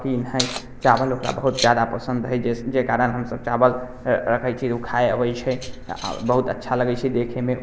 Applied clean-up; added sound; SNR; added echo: none; Keys jangling; 13 dB; none.